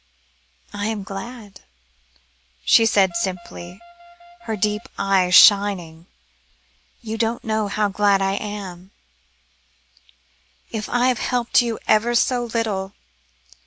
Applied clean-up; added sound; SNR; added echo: none; Wind instrument, woodwind instrument; 20 dB; none.